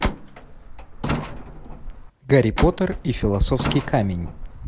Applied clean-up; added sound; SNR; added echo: none; Truck; 7 dB; none.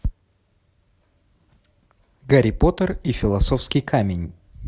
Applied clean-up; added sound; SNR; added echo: none; none; none; none.